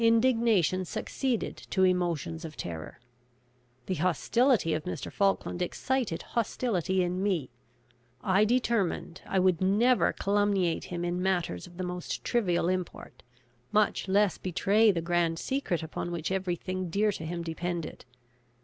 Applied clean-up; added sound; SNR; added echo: none; none; none; none.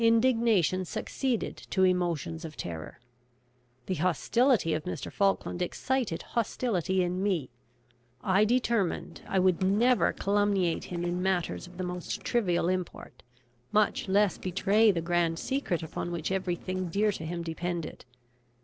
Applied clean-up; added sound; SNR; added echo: neural separator model SepFormer DNS4.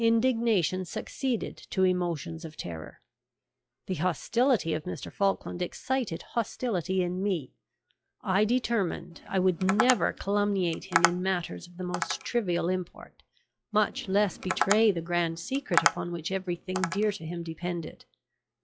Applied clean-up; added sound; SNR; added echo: classical method log-MMSE.